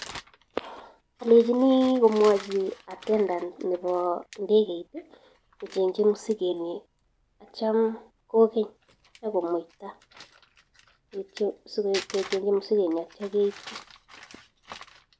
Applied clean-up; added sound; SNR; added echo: none; Crumpling, crinkling; 20 dB; none.